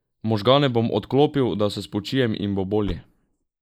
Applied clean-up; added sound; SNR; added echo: neural mask model Resemble Enhance denoiser.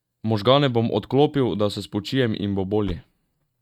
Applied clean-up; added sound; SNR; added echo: neural mask model RNNoise.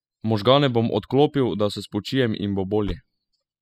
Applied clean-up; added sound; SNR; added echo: classical method spectral subtraction.